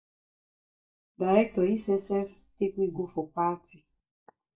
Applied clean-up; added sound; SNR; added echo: neural mask model DeepFilterNet 3.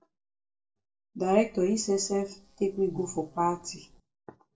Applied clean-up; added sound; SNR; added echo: neural separator model SepFormer DNS4.